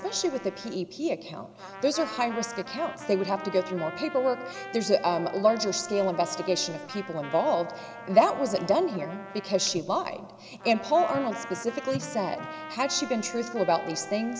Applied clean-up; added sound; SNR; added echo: none; Trumpet; 14 dB; none.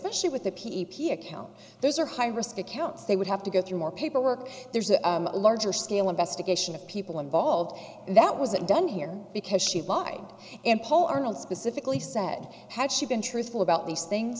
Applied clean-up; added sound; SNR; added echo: none; none; none; none.